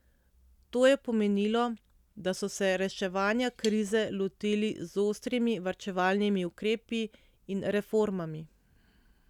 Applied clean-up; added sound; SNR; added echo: none; Cutlery, silverware / Tap; 18 dB; none.